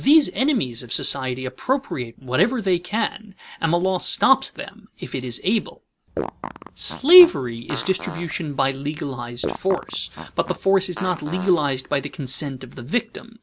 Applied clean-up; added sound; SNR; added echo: none; Fart; 12 dB; none.